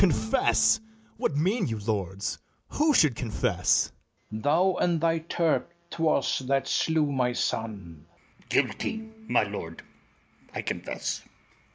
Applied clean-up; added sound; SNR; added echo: none; Bowed string instrument; 16 dB; none.